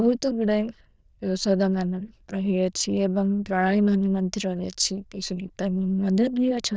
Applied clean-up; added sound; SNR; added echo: neural diffusion model UNIVERSE++.